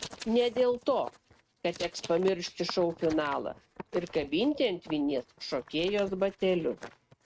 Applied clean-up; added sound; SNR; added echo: neural mask model RNNoise.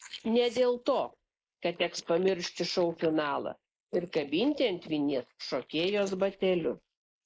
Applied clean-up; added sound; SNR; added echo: neural mask model Resemble Enhance denoiser.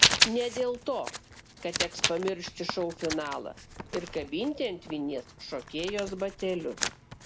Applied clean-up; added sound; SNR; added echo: none; Writing; -1 dB; none.